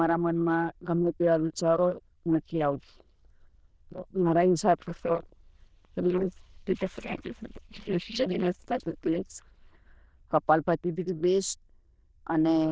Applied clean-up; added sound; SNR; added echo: neural diffusion model UNIVERSE++.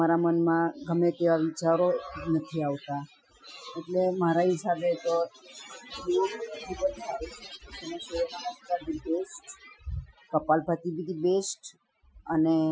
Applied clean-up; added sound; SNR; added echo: classical method Wiener filter.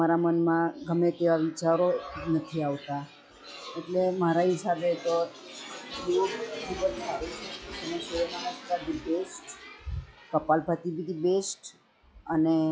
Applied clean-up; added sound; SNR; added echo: classical method log-MMSE.